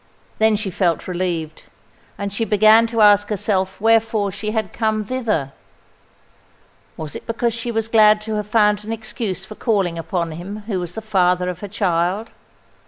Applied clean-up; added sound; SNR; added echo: none; none; none; none.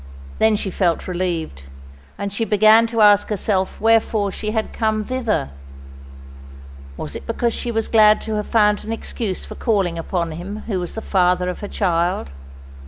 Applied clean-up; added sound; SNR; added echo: none; Musical instrument; 13 dB; none.